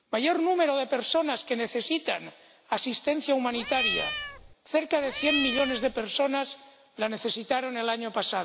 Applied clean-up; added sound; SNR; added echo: none; Cat; 3 dB; none.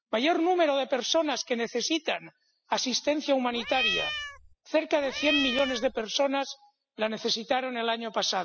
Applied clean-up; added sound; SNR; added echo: classical method spectral subtraction.